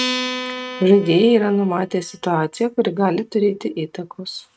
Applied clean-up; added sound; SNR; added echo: neural mask model RNNoise.